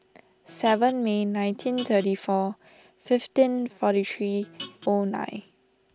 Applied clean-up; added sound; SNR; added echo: none; Guitar; 15 dB; none.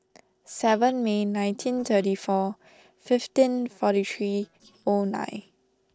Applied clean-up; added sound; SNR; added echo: neural separator model SepFormer DNS4.